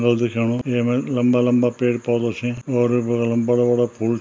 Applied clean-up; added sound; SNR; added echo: none; none; none; none.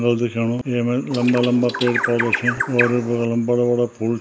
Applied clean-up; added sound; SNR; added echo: none; Bird; 5 dB; none.